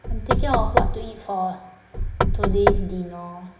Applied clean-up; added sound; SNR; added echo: none; Knock / Wood; -5 dB; reverberation time 1.1 s.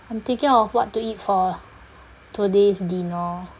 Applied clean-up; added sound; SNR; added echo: none; none; none; none.